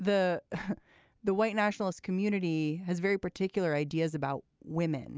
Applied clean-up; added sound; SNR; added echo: none; none; none; none.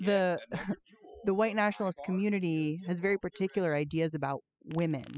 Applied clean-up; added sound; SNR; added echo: classical method spectral subtraction.